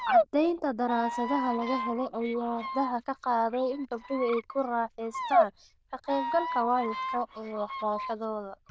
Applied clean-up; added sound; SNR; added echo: neural diffusion model UNIVERSE++.